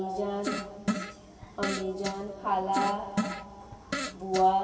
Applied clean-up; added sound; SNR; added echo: none; Fart; 5 dB; reverberation time 2.5 s.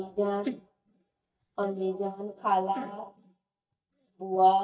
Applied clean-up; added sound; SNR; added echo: neural mask model DeepFilterNet 3.